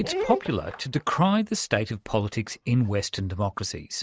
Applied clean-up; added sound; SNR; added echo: neural mask model RNNoise.